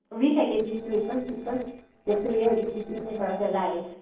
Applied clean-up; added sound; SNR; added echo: neural separator model SepFormer DNS4.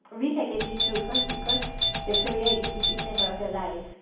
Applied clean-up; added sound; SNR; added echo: none; Doorbell; -4 dB; reverberation time 1.2 s.